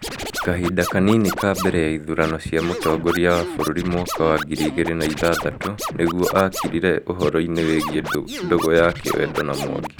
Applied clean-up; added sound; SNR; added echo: none; Scratching (performance technique); 9 dB; none.